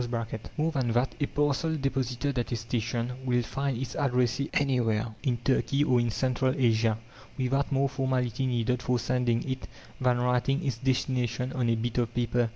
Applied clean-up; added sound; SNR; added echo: none; none; none; none.